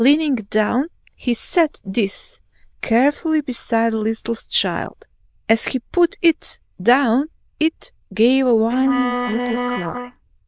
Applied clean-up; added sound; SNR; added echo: neural diffusion model UNIVERSE++.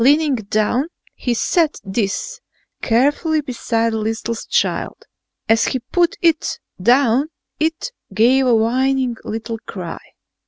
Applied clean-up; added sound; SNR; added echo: none; none; none; none.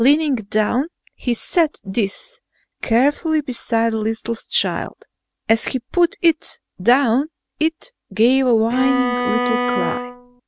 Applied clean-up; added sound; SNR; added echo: none; Bowed string instrument; 2 dB; none.